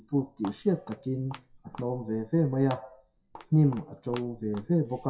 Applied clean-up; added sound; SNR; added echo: classical method WPE with log-MMSE.